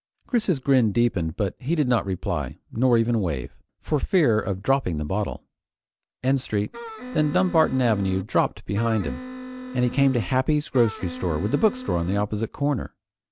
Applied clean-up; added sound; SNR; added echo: none; Wind instrument, woodwind instrument; 12 dB; none.